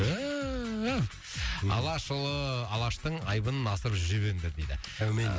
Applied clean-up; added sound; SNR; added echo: none; none; none; none.